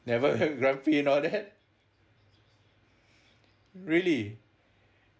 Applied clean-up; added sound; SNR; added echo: none; none; none; none.